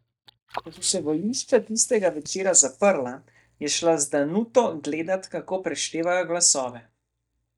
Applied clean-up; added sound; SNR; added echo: neural mask model DeepFilterNet 3.